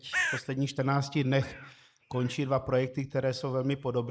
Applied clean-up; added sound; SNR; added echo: neural mask model Resemble Enhance denoiser.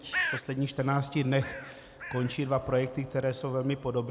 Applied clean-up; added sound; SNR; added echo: none; Bird; 10 dB; none.